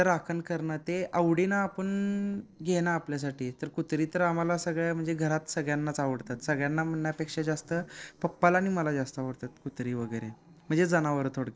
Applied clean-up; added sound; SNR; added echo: neural separator model SepFormer DNS4.